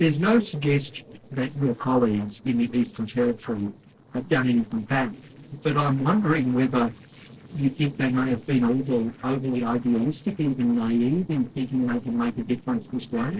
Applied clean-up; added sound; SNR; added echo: neural separator model SepFormer DNS4.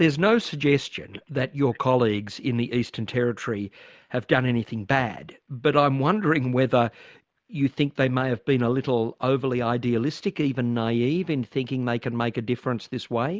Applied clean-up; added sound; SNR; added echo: none; none; none; none.